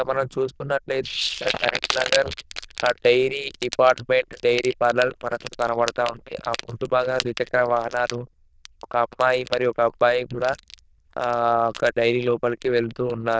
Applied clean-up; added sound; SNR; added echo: neural diffusion model UNIVERSE++.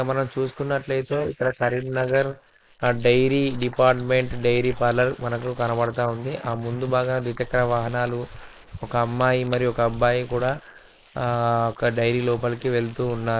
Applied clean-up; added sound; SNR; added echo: neural mask model Resemble Enhance denoiser.